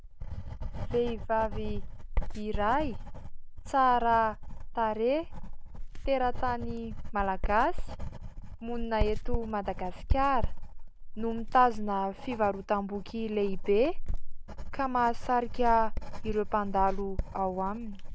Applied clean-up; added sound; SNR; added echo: none; Writing; 2 dB; none.